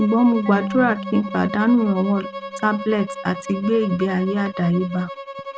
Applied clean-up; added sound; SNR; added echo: none; Bowed string instrument + Marimba, xylophone / Wood; 11 dB; none.